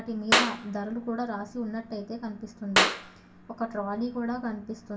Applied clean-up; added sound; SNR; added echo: none; Clapping; -3 dB; reverberation time 0.2 s.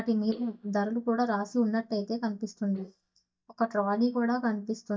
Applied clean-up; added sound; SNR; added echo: neural mask model DeepFilterNet 3.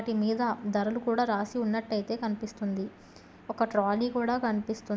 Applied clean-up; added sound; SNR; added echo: none; none; none; none.